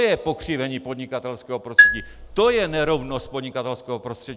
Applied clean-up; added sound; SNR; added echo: none; Marimba, xylophone; -4 dB; none.